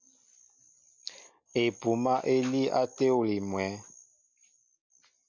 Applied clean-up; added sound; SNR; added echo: none; none; none; none.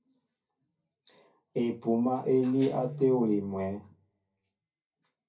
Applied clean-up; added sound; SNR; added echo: none; Guitar; 18 dB; reverberation time 0.3 s.